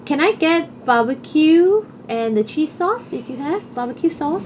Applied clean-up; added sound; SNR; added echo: none; none; none; none.